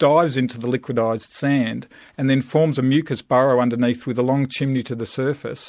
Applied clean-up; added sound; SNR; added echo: none; none; none; none.